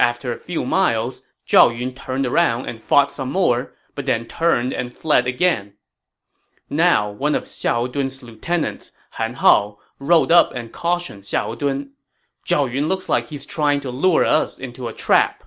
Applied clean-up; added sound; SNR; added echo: none; none; none; none.